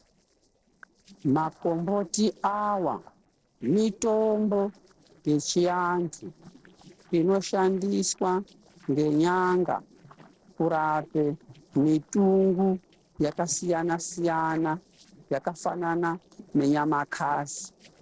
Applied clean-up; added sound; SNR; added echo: neural separator model SepFormer DNS4.